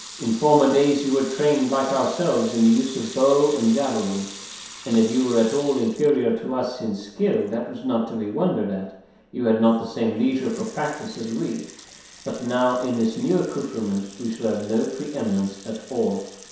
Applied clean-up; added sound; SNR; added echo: none; Sink (filling or washing) / Water tap, faucet / Liquid; 19 dB; reverberation time 0.7 s.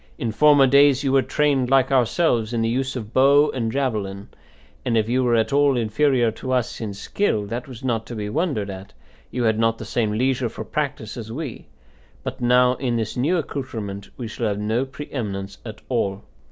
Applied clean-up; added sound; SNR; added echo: none; none; none; none.